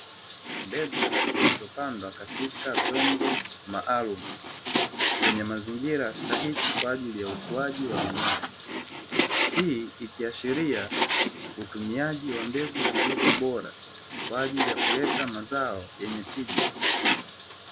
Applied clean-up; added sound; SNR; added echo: none; Frying (food); -3 dB; none.